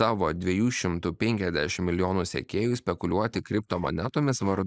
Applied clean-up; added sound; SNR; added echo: neural mask model Resemble Enhance denoiser.